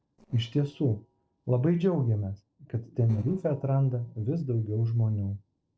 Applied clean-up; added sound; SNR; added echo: neural separator model SepFormer DNS4.